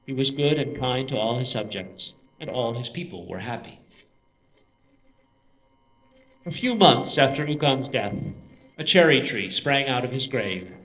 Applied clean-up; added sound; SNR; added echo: neural separator model SepFormer DNS4.